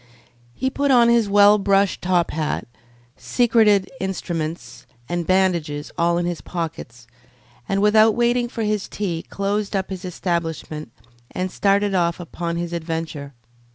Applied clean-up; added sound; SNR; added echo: none; none; none; none.